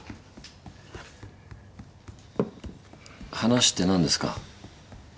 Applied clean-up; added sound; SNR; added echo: none; Run + Splash, splatter; 16 dB; none.